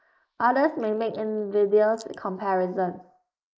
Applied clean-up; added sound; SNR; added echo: neural mask model Resemble Enhance denoiser.